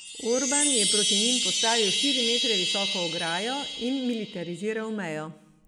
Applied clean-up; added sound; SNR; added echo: none; Chime; -2 dB; none.